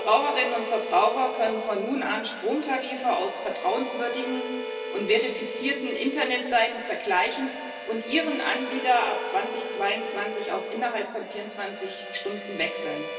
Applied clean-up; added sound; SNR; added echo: none; Harmonica; 8 dB; reverberation time 2.5 s.